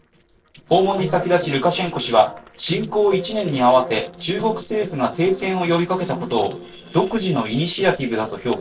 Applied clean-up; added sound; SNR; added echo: neural separator model SepFormer DNS4.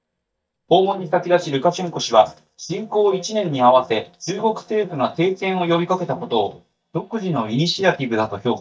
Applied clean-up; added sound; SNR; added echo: neural mask model DeepFilterNet 3.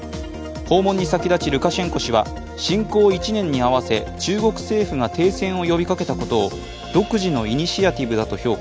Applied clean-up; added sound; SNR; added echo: none; none; none; none.